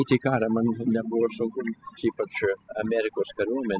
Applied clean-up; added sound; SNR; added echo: classical method spectral subtraction.